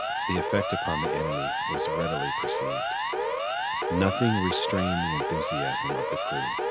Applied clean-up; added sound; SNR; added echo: none; Siren; -2 dB; none.